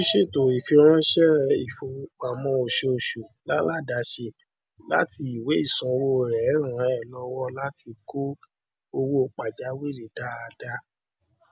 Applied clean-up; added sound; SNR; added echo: none; none; none; none.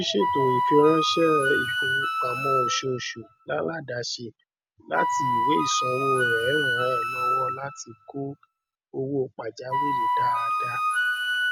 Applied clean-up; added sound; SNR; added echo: none; Wind instrument, woodwind instrument; -1 dB; none.